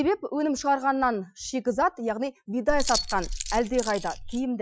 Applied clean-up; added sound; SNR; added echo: classical method Wiener filter.